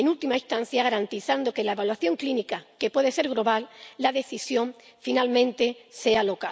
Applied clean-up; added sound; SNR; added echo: none; none; none; none.